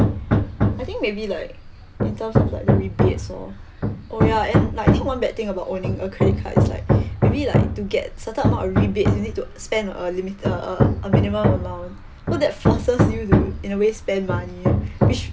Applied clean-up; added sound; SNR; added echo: none; Hammer; -5 dB; none.